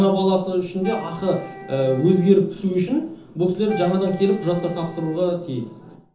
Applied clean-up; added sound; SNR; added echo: none; Wind instrument, woodwind instrument; 18 dB; reverberation time 0.6 s.